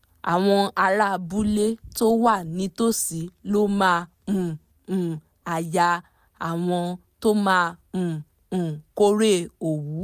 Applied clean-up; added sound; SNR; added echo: none; none; none; none.